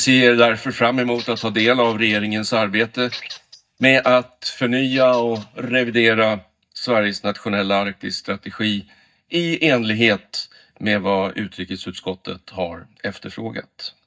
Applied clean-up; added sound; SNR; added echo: neural mask model DeepFilterNet 3.